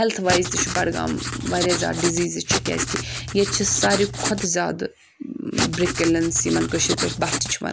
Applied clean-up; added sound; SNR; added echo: none; Writing; 4 dB; none.